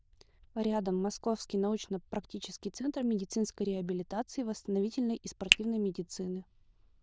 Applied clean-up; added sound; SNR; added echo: neural diffusion model UNIVERSE++.